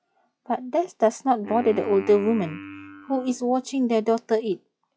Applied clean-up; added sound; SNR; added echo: classical method log-MMSE.